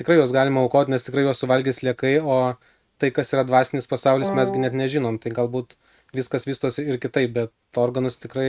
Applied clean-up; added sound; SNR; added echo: neural mask model RNNoise.